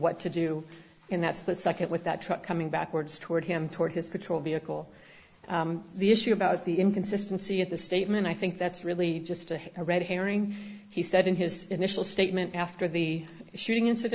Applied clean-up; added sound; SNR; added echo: none; none; none; none.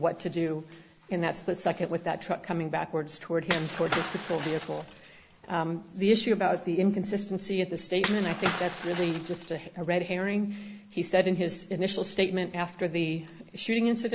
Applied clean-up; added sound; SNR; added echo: none; Shatter / Crushing; 7 dB; none.